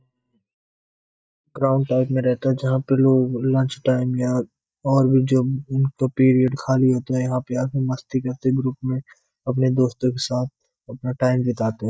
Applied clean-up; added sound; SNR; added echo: neural mask model DeepFilterNet 3.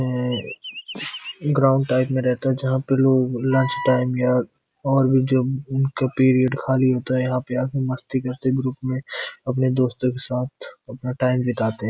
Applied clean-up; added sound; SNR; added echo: none; Wind instrument, woodwind instrument + Chirp, tweet; 12 dB; none.